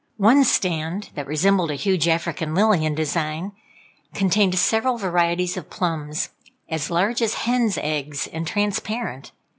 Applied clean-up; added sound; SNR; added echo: none; none; none; none.